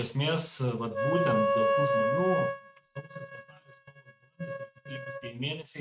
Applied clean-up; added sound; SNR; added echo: neural mask model RNNoise.